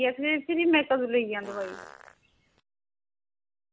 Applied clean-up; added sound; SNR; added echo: none; Fart; 18 dB; none.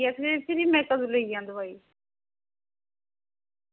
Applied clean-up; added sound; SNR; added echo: none; none; none; none.